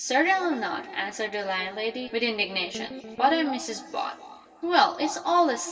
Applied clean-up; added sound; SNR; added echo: none; Guitar; 13 dB; reverberation time 2.4 s.